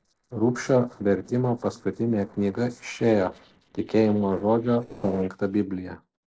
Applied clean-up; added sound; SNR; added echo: neural separator model SepFormer DNS4.